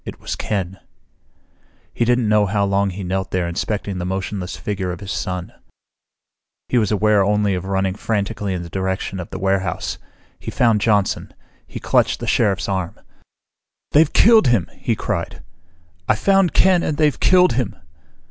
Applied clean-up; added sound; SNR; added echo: none; none; none; none.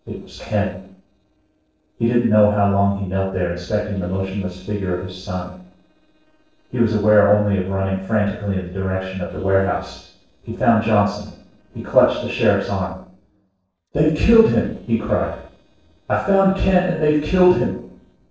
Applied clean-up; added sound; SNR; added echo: neural separator model SepFormer DNS4.